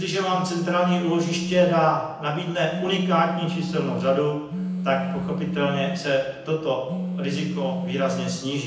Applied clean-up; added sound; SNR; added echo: none; Telephone; 5 dB; reverberation time 0.9 s.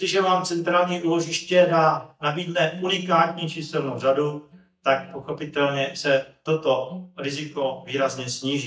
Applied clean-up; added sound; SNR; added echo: neural mask model DeepFilterNet 3.